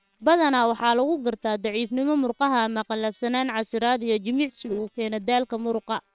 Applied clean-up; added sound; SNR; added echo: neural separator model SepFormer WHAM!.